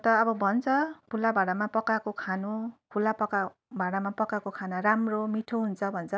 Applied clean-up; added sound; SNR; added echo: none; none; none; none.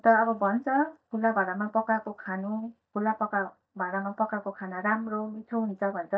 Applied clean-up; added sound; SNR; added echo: neural mask model DeepFilterNet 3.